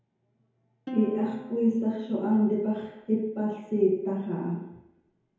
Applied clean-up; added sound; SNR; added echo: none; Plucked string instrument; 17 dB; reverberation time 1.0 s.